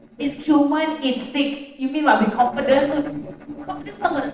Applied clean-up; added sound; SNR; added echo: neural separator model SepFormer DNS4.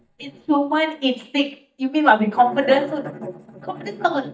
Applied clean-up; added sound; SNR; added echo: neural mask model DeepFilterNet 3.